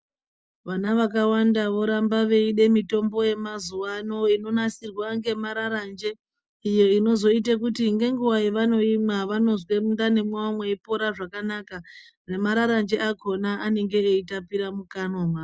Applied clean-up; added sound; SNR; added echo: none; none; none; none.